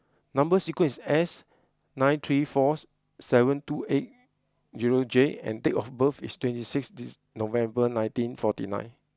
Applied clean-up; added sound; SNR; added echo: none; none; none; none.